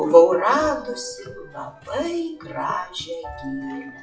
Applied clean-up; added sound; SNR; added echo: classical method WPE with log-MMSE.